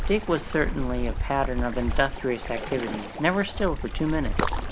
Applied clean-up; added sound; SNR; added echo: none; Waves, surf; 2 dB; none.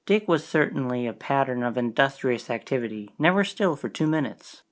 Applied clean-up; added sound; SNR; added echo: none; none; none; none.